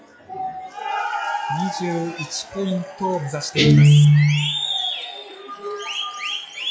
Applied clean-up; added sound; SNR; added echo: classical method log-MMSE.